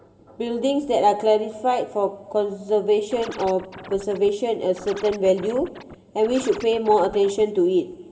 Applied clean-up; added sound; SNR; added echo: none; Scratching (performance technique); 18 dB; reverberation time 2.4 s.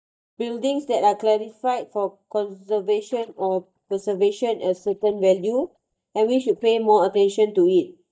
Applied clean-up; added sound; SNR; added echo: neural mask model DeepFilterNet 3.